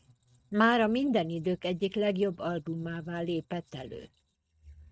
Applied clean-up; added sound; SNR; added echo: neural mask model RNNoise.